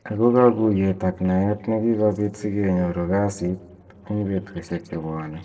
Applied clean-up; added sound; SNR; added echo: neural separator model SepFormer DNS4.